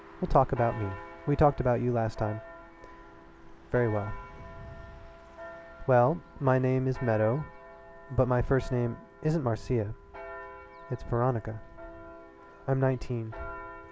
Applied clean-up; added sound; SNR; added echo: none; Church bell; 16 dB; none.